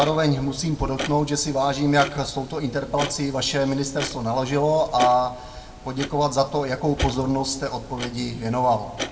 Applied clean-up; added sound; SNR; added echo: none; Clock; 13 dB; reverberation time 0.8 s.